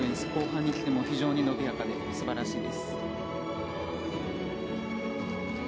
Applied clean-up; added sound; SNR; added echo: none; none; none; none.